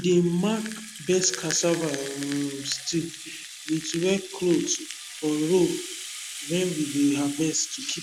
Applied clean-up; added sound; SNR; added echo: none; Rattle (instrument); 12 dB; none.